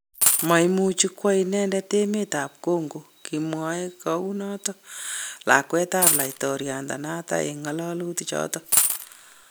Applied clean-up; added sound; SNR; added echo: none; Coin (dropping); -2 dB; none.